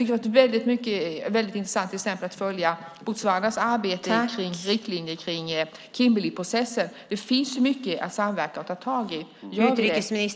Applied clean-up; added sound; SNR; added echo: none; none; none; none.